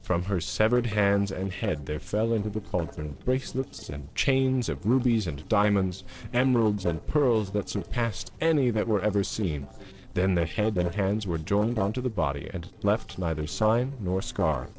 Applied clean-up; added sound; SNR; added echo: neural separator model SepFormer DNS4.